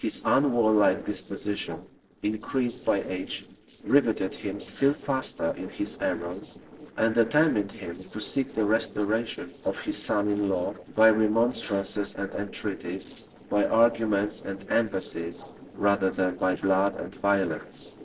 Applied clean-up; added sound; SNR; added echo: neural separator model SepFormer DNS4.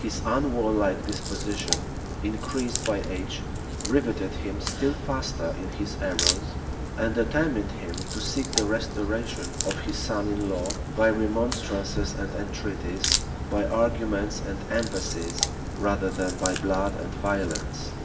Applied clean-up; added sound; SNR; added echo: none; Crack; 2 dB; reverberation time 2.5 s.